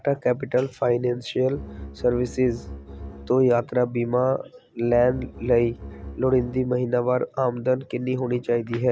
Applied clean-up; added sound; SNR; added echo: none; Bowed string instrument; 14 dB; none.